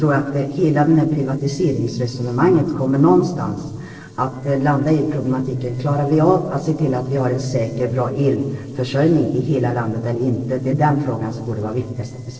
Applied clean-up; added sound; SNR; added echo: neural separator model SepFormer DNS4.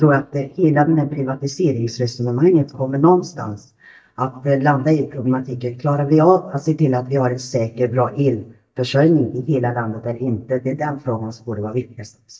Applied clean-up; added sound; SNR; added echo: neural mask model DeepFilterNet 3.